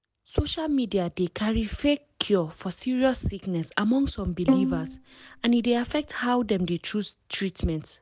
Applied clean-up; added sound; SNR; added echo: none; Bowed string instrument; 4 dB; none.